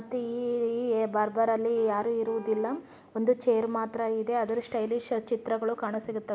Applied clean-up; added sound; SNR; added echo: none; Car; 18 dB; none.